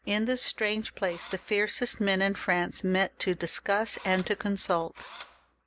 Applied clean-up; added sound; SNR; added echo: none; Engine / Drill; 16 dB; none.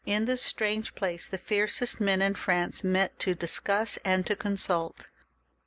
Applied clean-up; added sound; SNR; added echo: none; none; none; none.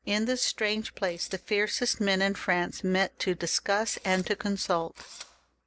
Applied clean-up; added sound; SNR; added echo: neural separator model SepFormer DNS4.